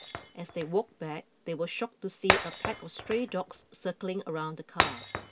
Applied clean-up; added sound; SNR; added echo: none; Shatter; -1 dB; none.